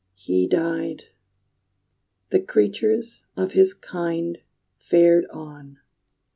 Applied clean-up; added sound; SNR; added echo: none; none; none; none.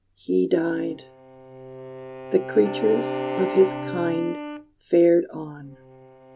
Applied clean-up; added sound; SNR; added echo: none; Bowed string instrument + Wind instrument, woodwind instrument; 9 dB; none.